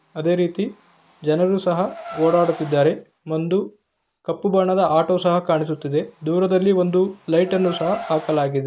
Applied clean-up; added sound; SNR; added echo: none; Car; 18 dB; none.